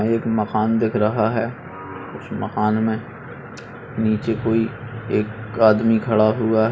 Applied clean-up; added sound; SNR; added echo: none; none; none; none.